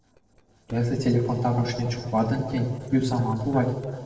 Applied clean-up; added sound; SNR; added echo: neural separator model SepFormer DNS4.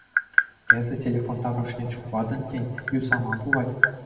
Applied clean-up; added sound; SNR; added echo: none; Tap; -1 dB; reverberation time 1.8 s.